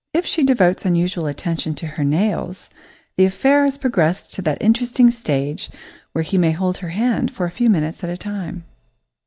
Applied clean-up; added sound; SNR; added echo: none; none; none; none.